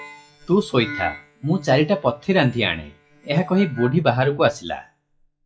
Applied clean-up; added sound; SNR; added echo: classical method WPE with log-MMSE.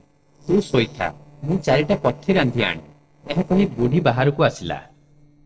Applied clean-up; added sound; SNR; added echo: neural separator model SepFormer DNS4.